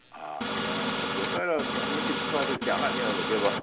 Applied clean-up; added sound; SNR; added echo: none; Printer; -1 dB; none.